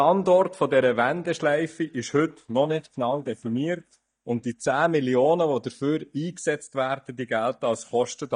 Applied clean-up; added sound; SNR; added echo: neural mask model DeepFilterNet 3.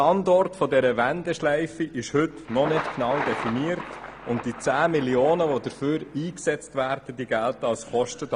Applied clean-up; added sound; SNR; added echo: none; Thunder; 13 dB; none.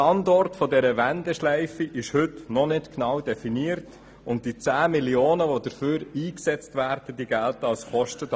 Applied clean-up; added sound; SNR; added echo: none; none; none; none.